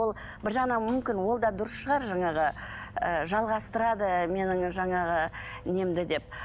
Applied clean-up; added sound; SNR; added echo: none; Insect / Frog; 17 dB; none.